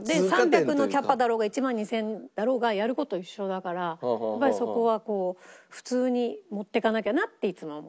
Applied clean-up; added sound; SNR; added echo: none; none; none; none.